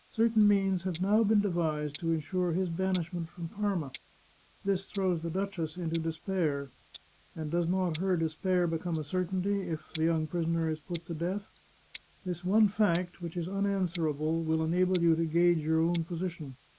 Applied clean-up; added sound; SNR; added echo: neural mask model Resemble Enhance denoiser.